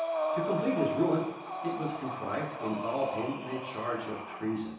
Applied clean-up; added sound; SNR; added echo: none; Breathing; 3 dB; reverberation time 0.9 s.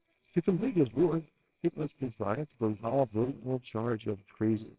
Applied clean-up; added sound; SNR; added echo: neural separator model SepFormer WHAMR!.